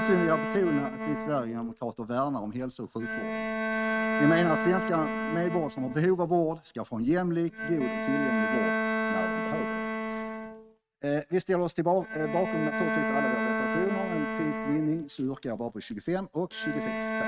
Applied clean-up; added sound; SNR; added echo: neural mask model RNNoise.